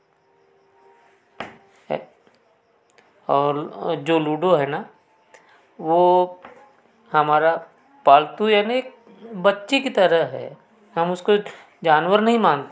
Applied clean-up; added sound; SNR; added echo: none; none; none; none.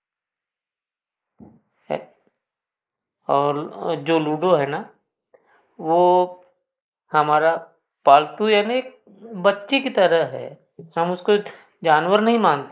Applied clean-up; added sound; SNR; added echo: neural mask model Resemble Enhance denoiser.